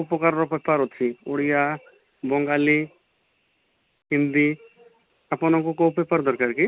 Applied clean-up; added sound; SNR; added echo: none; none; none; none.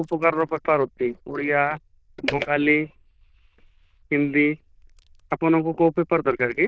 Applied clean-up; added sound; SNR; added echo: neural diffusion model UNIVERSE++.